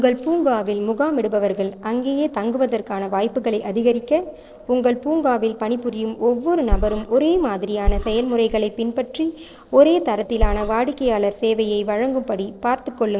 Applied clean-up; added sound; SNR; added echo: neural separator model SepFormer DNS4.